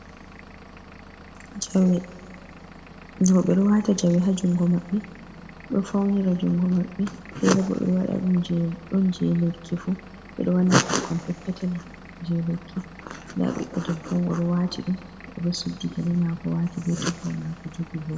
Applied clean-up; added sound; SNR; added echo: none; Engine / Vehicle; 19 dB; reverberation time 1.3 s.